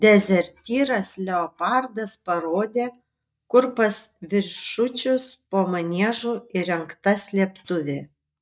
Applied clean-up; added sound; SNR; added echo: neural mask model DeepFilterNet 3.